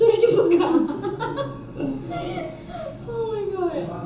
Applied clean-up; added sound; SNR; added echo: none; none; none; reverberation time 0.7 s.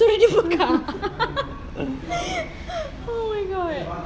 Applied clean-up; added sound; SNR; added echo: none; none; none; none.